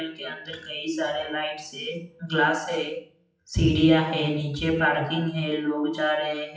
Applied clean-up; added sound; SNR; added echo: classical method WPE with log-MMSE.